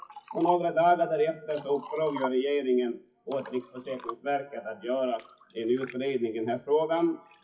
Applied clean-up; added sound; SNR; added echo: classical method WPE with log-MMSE.